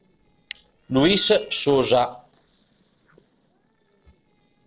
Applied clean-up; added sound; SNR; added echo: neural separator model SepFormer DNS4.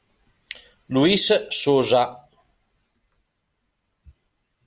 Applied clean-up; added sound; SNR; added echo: none; none; none; none.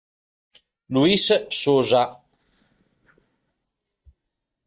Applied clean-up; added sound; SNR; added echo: neural mask model DeepFilterNet 3.